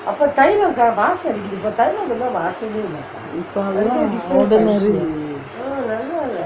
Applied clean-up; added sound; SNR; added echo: none; none; none; none.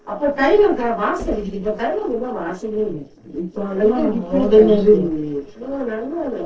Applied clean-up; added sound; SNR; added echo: neural separator model SepFormer DNS4.